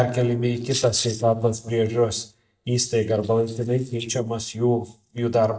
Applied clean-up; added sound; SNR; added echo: neural mask model DeepFilterNet 3.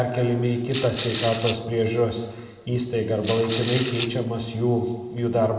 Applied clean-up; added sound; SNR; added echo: none; Rattle / Rattle (instrument); 3 dB; reverberation time 1.5 s.